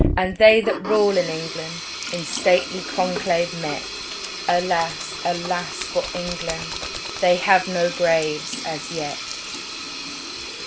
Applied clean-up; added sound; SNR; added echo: none; Sink (filling or washing); 6 dB; none.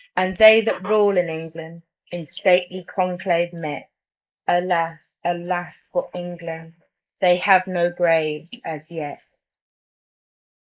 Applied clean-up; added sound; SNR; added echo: neural mask model Resemble Enhance denoiser.